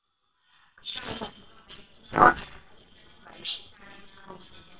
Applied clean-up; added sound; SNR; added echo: neural separator model SepFormer WHAMR!.